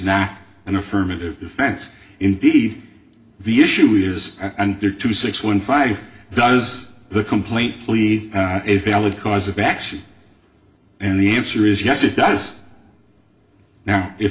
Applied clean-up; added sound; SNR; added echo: none; none; none; reverberation time 0.7 s.